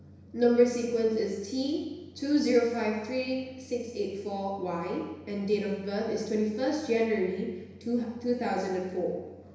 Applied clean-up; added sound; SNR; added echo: none; none; none; reverberation time 1.0 s.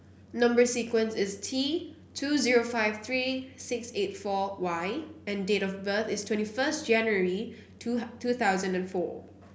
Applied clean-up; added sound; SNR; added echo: none; none; none; none.